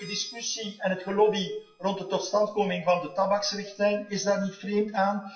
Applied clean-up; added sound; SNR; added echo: classical method WPE with log-MMSE.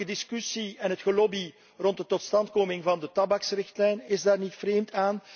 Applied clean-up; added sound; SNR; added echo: none; none; none; none.